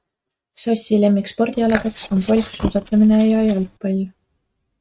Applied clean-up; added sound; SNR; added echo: neural mask model RNNoise.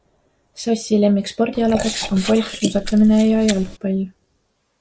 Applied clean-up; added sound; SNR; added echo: neural mask model Resemble Enhance denoiser.